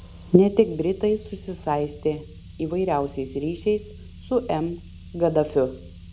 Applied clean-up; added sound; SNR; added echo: none; Car; 18 dB; none.